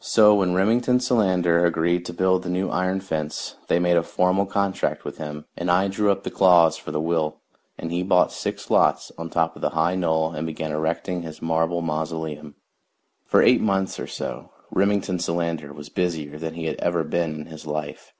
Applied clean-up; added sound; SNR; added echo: none; none; none; none.